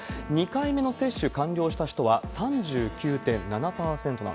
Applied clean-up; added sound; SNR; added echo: none; Trumpet; 19 dB; none.